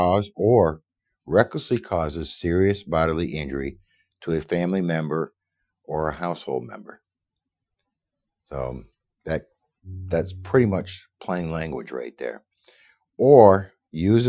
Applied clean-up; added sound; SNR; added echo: classical method Wiener filter.